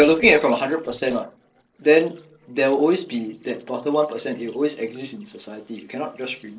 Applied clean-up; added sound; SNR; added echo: neural separator model SepFormer DNS4.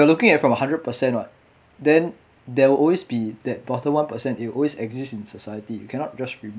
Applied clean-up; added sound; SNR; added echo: none; none; none; none.